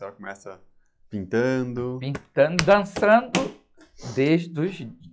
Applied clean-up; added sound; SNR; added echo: classical method log-MMSE.